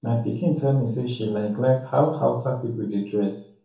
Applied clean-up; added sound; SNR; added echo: none; none; none; reverberation time 0.8 s.